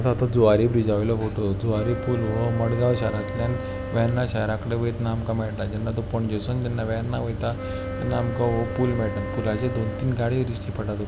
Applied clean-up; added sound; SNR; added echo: none; Wind instrument, woodwind instrument; 11 dB; none.